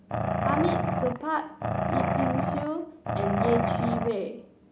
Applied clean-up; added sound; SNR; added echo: none; Growling; -4 dB; none.